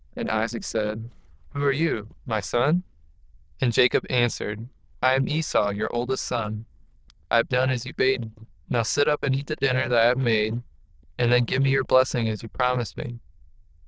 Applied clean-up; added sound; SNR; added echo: neural diffusion model UNIVERSE++.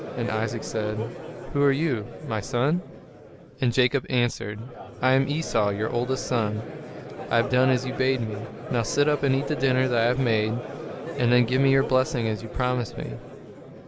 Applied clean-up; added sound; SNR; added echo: none; Crowd; 10 dB; none.